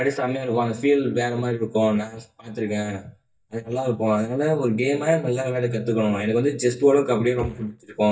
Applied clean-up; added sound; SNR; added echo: neural mask model DeepFilterNet 3.